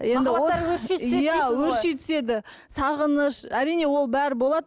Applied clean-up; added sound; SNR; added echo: none; none; none; none.